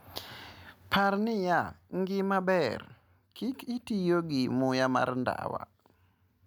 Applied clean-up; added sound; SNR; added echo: none; none; none; none.